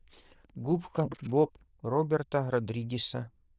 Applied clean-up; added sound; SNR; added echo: neural diffusion model UNIVERSE++.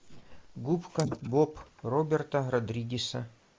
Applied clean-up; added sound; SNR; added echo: neural mask model Resemble Enhance denoiser.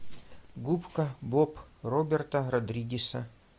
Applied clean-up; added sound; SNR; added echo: none; none; none; none.